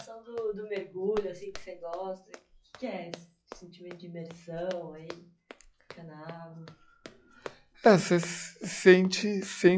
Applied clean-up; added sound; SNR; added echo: classical method log-MMSE.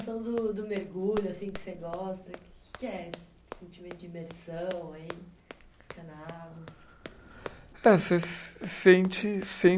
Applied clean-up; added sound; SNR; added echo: none; Run; 18 dB; none.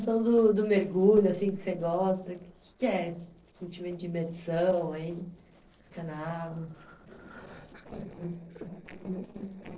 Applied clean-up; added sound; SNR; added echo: neural separator model SepFormer DNS4.